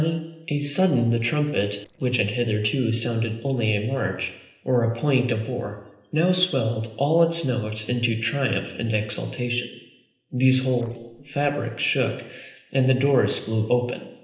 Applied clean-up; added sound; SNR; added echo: neural separator model SepFormer DNS4.